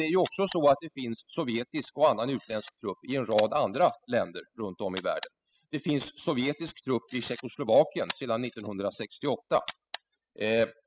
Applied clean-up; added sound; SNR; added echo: classical method spectral subtraction.